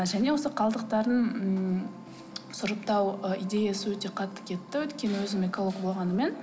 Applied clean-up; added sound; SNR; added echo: none; none; none; none.